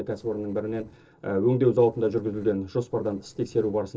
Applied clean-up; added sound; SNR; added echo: neural separator model SepFormer DNS4.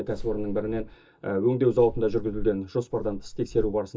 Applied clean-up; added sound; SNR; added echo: neural mask model DeepFilterNet 3.